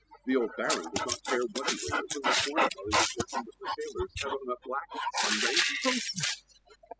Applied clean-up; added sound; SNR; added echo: classical method spectral subtraction.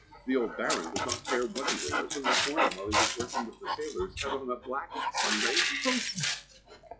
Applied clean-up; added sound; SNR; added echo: classical method log-MMSE.